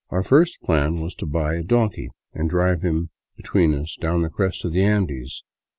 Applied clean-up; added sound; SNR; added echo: none; none; none; none.